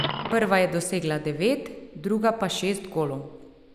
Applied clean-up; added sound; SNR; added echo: none; Coin (dropping); 12 dB; none.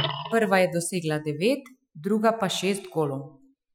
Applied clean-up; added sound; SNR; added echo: classical method Wiener filter.